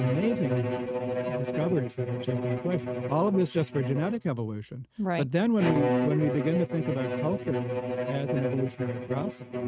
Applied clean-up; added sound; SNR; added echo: neural mask model RNNoise.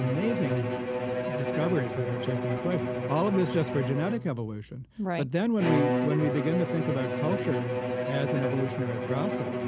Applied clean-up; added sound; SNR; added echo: none; Bowed string instrument; 1 dB; none.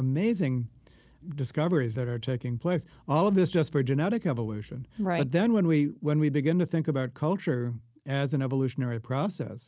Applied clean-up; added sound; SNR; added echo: none; none; none; none.